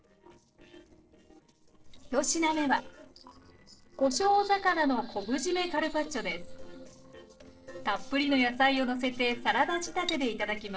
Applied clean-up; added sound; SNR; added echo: neural separator model SepFormer DNS4.